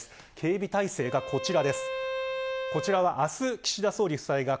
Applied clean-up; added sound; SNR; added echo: none; Bowed string instrument; 7 dB; none.